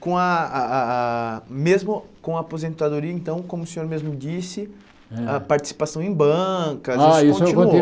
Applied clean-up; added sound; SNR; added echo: none; none; none; none.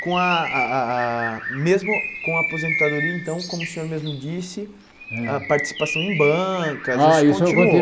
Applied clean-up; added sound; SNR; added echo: none; Bird; 7 dB; none.